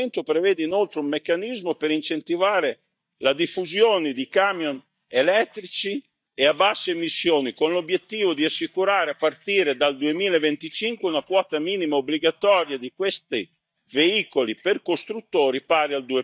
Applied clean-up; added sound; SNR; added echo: neural mask model DeepFilterNet 3.